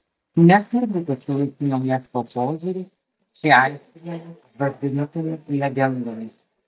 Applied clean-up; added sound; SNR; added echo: neural mask model DeepFilterNet 3.